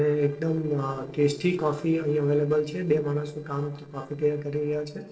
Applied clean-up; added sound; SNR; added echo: neural separator model SepFormer DNS4.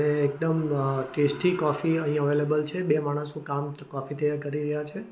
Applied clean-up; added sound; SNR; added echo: none; none; none; none.